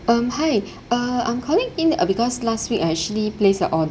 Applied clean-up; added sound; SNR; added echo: none; none; none; none.